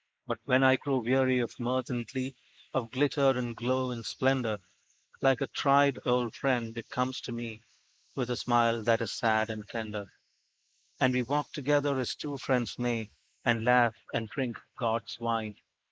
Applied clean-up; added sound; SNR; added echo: neural mask model Resemble Enhance denoiser.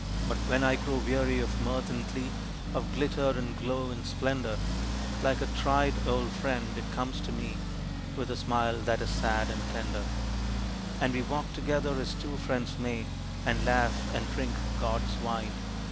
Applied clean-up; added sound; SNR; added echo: none; Accelerating, revving, vroom; 0 dB; none.